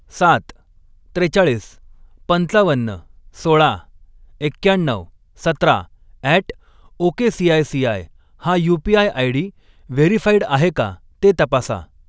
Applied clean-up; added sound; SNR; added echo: none; none; none; none.